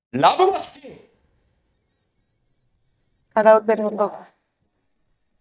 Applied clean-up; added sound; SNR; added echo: neural mask model DeepFilterNet 3.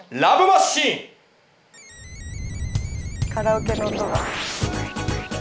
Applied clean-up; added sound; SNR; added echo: none; none; none; none.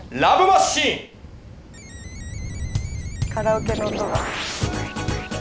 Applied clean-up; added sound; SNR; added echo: none; Fire; 19 dB; none.